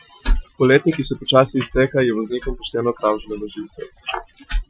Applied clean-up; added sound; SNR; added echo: classical method Wiener filter.